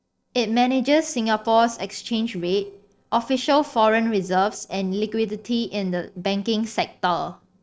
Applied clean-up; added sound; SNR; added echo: neural separator model SepFormer DNS4.